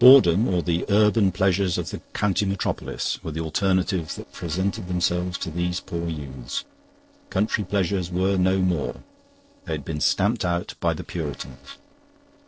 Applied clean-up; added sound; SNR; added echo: neural separator model SepFormer DNS4.